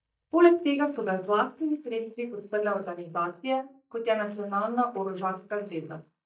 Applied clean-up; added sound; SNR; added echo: neural mask model DeepFilterNet 3.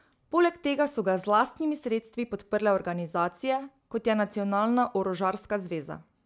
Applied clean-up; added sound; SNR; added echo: none; none; none; none.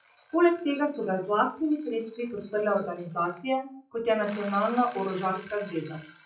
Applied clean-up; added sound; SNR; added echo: classical method WPE with log-MMSE.